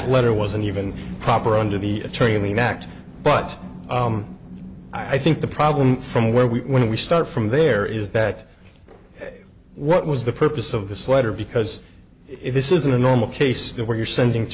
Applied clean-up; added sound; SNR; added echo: none; none; none; none.